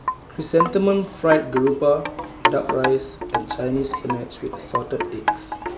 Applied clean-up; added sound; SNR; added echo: none; Wind chime; 4 dB; none.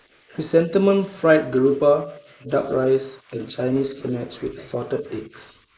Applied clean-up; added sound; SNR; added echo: neural mask model Resemble Enhance denoiser.